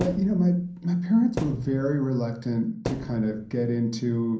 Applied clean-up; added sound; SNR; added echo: none; Thump, thud; 12 dB; reverberation time 0.6 s.